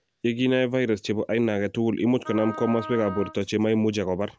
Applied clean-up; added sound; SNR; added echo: none; Wind instrument, woodwind instrument; 14 dB; none.